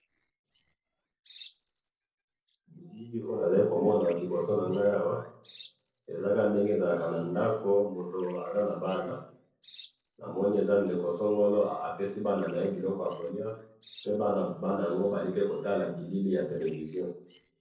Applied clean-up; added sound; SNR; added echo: neural separator model SepFormer DNS4.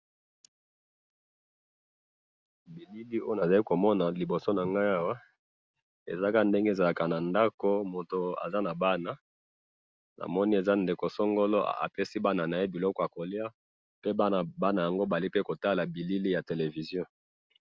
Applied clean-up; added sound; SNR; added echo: none; none; none; none.